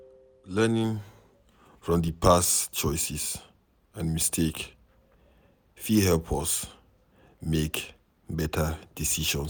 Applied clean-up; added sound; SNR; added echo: none; none; none; none.